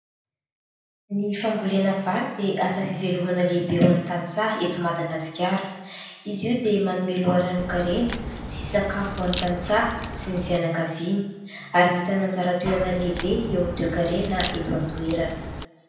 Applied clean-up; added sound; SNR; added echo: none; Crack; 6 dB; reverberation time 0.9 s.